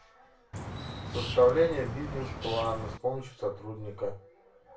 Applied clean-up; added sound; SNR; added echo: none; Bird; 7 dB; reverberation time 0.2 s.